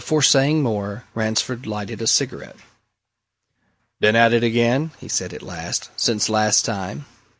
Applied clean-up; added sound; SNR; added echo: none; none; none; none.